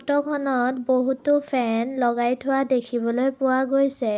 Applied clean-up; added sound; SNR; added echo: none; none; none; none.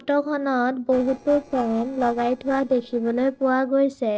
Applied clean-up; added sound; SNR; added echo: neural separator model SepFormer DNS4.